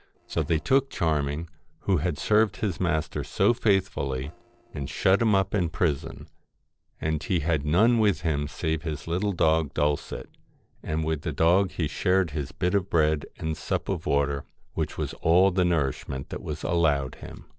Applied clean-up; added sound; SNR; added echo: neural separator model SepFormer DNS4.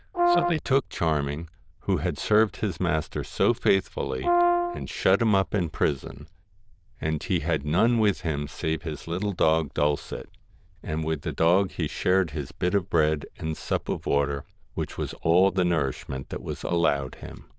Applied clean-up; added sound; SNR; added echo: neural diffusion model UNIVERSE++.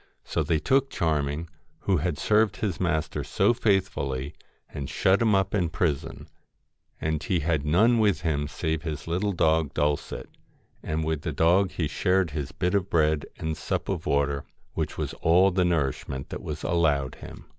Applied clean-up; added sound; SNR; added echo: none; none; none; none.